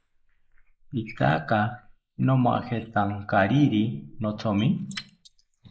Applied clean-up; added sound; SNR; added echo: neural mask model Resemble Enhance denoiser.